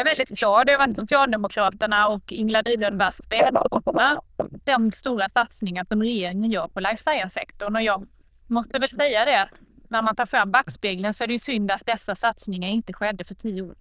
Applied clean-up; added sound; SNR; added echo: neural diffusion model UNIVERSE++.